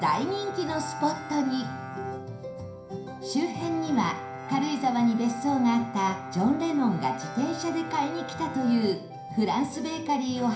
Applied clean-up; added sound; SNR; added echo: none; Bowed string instrument; 13 dB; reverberation time 0.5 s.